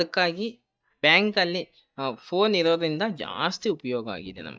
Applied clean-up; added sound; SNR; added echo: neural mask model DeepFilterNet 3.